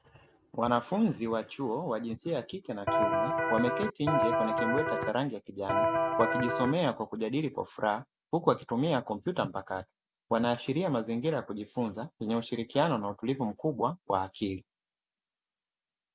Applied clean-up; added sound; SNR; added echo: none; Electric guitar; -3 dB; none.